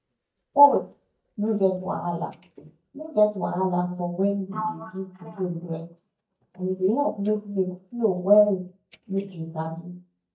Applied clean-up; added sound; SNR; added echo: neural mask model DeepFilterNet 3.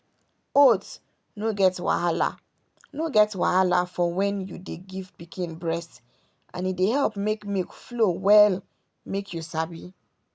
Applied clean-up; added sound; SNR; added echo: none; none; none; none.